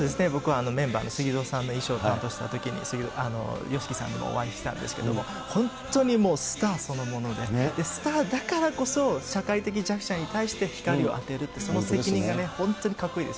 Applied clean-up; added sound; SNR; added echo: none; none; none; none.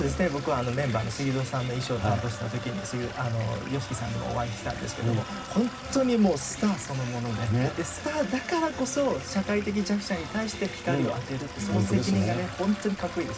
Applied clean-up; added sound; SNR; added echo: none; Stream / Liquid; 15 dB; reverberation time 0.4 s.